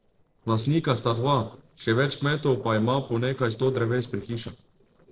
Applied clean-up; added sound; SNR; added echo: neural separator model SepFormer DNS4.